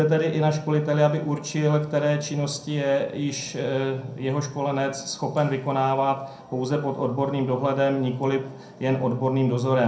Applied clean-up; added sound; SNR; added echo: none; none; none; reverberation time 0.6 s.